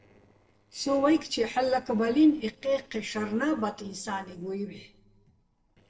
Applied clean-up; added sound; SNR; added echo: neural separator model SepFormer DNS4.